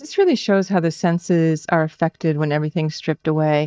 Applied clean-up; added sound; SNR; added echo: neural mask model DeepFilterNet 3.